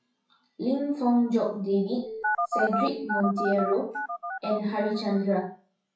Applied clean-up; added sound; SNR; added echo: classical method WPE with log-MMSE.